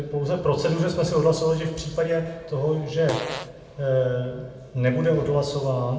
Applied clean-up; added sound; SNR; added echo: none; Fart; 11 dB; reverberation time 1.0 s.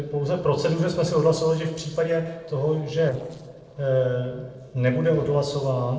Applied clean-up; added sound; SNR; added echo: neural separator model SepFormer DNS4.